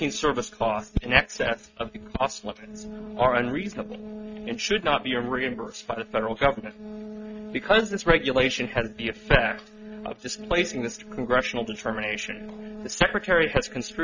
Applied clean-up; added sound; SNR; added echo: neural mask model RNNoise.